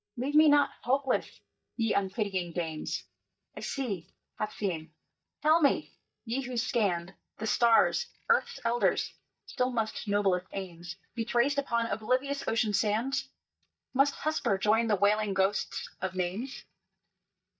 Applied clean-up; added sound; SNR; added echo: neural mask model DeepFilterNet 3.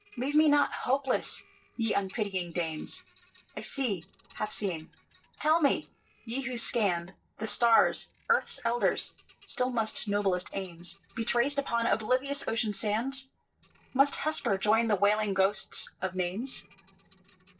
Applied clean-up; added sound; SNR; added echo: neural separator model SepFormer DNS4.